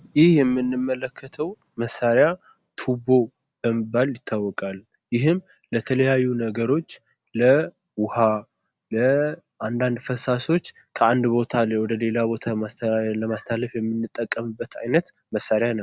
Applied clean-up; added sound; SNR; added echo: none; none; none; none.